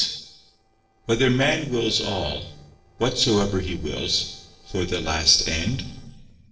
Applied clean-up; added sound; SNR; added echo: neural separator model SepFormer DNS4.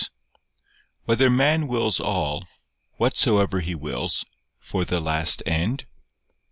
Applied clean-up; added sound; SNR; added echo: none; none; none; none.